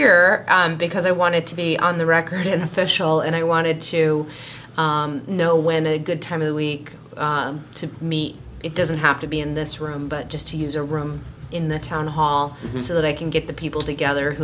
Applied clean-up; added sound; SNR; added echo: none; none; none; none.